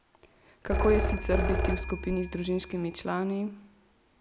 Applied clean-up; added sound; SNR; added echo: none; Telephone; 0 dB; none.